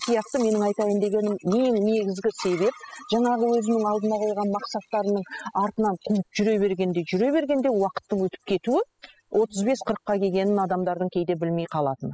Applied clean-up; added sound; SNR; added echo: classical method spectral subtraction.